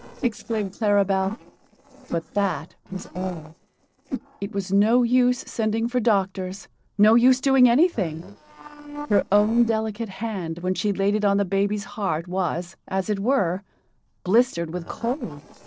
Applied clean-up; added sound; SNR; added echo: neural separator model SepFormer DNS4.